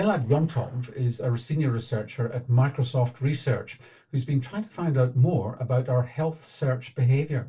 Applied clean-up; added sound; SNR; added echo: neural separator model SepFormer DNS4.